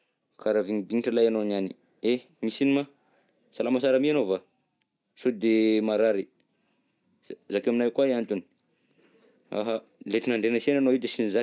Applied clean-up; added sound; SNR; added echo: none; none; none; none.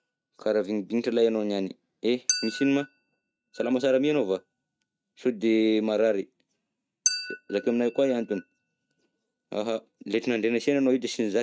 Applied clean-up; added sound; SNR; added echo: neural mask model RNNoise.